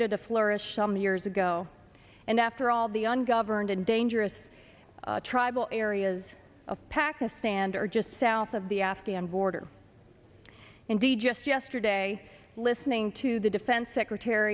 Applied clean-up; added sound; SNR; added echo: none; none; none; none.